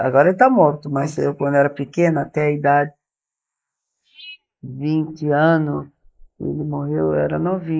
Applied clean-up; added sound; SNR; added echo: neural mask model Resemble Enhance denoiser.